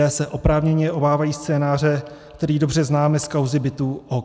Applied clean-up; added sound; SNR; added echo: none; none; none; none.